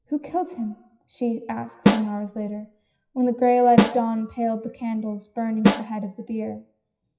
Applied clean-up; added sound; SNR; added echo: classical method WPE with log-MMSE.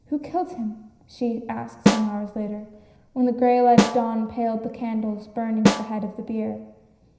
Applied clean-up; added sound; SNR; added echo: none; Snare drum; 0 dB; reverberation time 0.9 s.